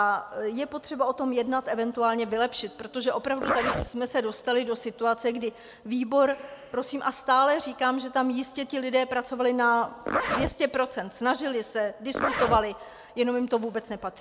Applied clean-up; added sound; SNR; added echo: none; Zipper (clothing); 5 dB; none.